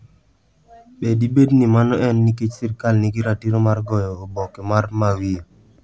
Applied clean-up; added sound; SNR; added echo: none; none; none; none.